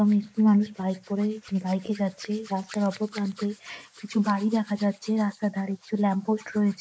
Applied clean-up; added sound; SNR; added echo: neural mask model Resemble Enhance denoiser.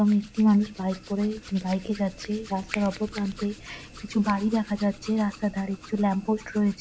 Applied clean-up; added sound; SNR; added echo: none; Hands; 17 dB; none.